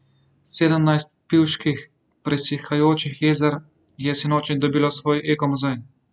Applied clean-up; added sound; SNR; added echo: none; none; none; none.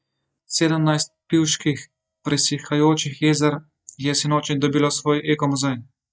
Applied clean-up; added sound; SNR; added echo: neural mask model DeepFilterNet 3.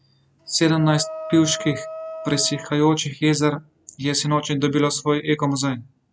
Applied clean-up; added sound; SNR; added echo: none; Wind instrument, woodwind instrument; 13 dB; none.